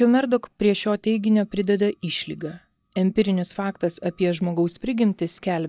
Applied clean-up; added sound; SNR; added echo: neural mask model DeepFilterNet 3.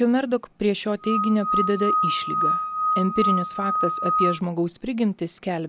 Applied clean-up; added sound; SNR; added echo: none; Screech / Glass; -1 dB; none.